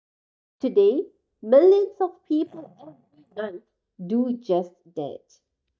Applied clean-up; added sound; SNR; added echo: neural mask model DeepFilterNet 3.